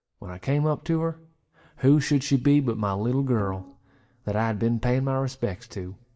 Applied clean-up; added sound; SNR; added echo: neural mask model DeepFilterNet 3.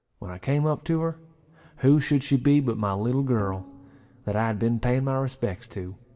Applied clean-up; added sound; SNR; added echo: none; Bowed string instrument; 19 dB; reverberation time 1.1 s.